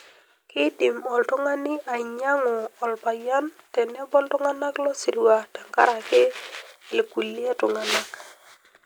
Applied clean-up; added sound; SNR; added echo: none; none; none; none.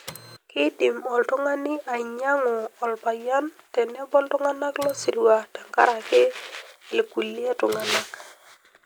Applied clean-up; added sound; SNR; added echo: none; Printer; 15 dB; none.